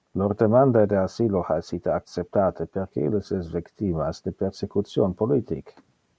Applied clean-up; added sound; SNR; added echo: none; none; none; none.